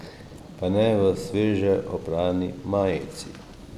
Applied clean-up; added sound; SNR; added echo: none; Thunder; 18 dB; none.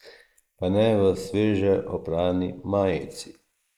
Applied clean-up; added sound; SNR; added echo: neural mask model Resemble Enhance denoiser.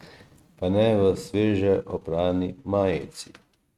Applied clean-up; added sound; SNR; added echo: neural mask model RNNoise.